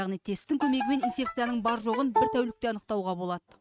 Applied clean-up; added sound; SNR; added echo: neural mask model RNNoise.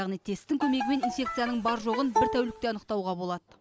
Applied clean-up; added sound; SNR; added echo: none; Bowed string instrument; 3 dB; none.